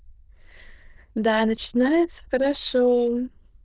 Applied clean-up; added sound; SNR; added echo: neural diffusion model UNIVERSE++.